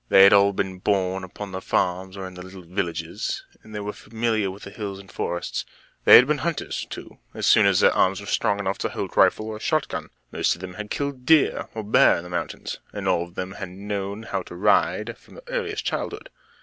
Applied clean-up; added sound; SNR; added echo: none; none; none; none.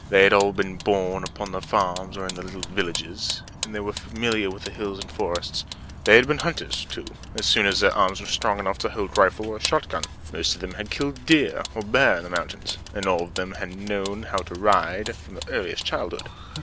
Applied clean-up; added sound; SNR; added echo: none; Vehicle; 12 dB; none.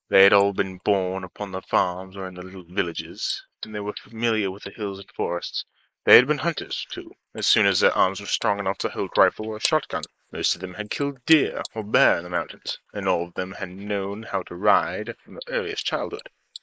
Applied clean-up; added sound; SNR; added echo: neural mask model Resemble Enhance denoiser.